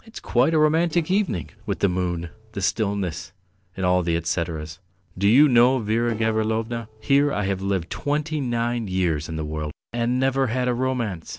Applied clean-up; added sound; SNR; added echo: neural separator model SepFormer DNS4.